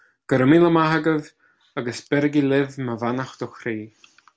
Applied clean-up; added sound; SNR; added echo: none; none; none; none.